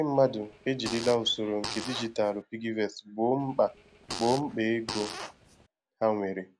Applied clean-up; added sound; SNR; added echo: none; Fart; 11 dB; none.